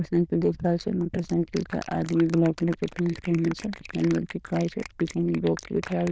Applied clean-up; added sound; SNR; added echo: neural diffusion model UNIVERSE++.